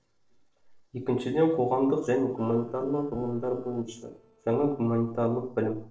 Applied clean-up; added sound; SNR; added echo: neural separator model SepFormer DNS4.